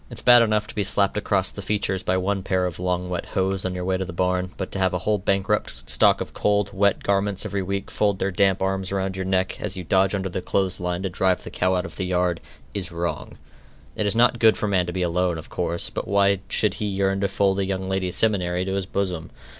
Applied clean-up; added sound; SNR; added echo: none; none; none; none.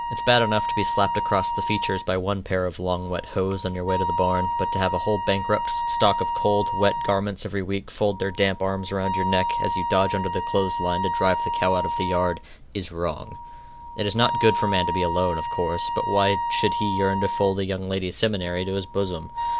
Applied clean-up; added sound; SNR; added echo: none; Wind instrument, woodwind instrument; 3 dB; none.